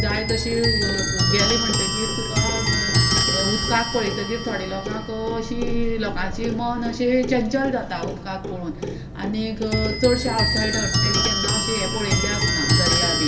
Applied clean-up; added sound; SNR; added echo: none; Clock; -2 dB; reverberation time 2.7 s.